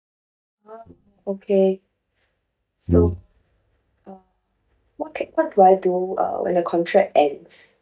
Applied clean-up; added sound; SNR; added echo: neural mask model DeepFilterNet 3.